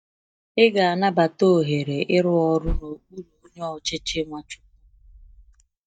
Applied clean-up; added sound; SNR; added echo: neural mask model DeepFilterNet 3.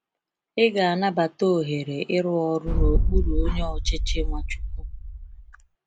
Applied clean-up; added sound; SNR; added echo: none; Boom; -3 dB; none.